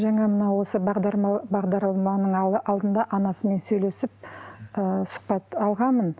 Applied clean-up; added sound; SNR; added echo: none; none; none; none.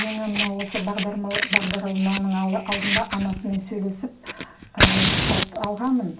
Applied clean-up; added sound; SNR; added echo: none; Fire; 0 dB; reverberation time 0.3 s.